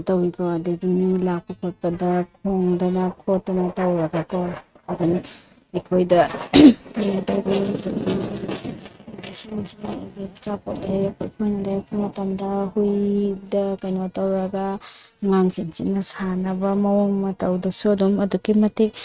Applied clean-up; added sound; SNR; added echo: neural mask model RNNoise.